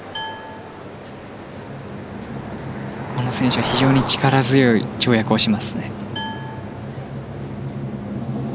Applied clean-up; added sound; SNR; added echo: none; Glass + Cricket; 11 dB; none.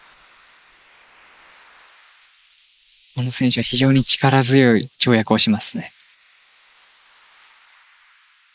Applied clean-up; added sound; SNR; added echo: neural mask model Resemble Enhance denoiser.